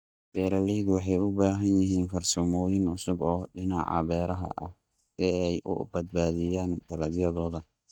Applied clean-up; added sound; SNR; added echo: neural mask model DeepFilterNet 3.